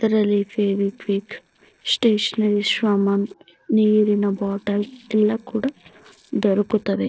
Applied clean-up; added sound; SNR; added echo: neural separator model SepFormer DNS4.